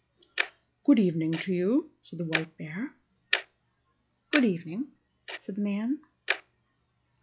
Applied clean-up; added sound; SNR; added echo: classical method log-MMSE.